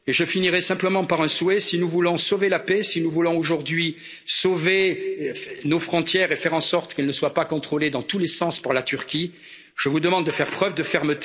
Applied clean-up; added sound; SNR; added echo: none; none; none; none.